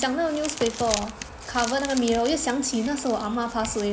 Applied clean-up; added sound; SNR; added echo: none; Crumpling, crinkling; 12 dB; none.